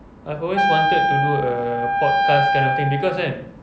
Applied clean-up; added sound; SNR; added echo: none; Wind instrument, woodwind instrument; -3 dB; none.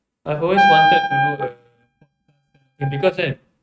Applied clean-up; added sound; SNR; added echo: neural mask model RNNoise.